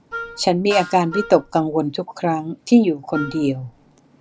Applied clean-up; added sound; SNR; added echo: none; Wind instrument, woodwind instrument + Snare drum; 15 dB; none.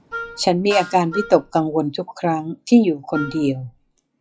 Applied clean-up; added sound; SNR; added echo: classical method log-MMSE.